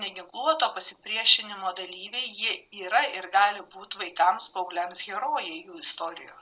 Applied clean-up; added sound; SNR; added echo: none; none; none; none.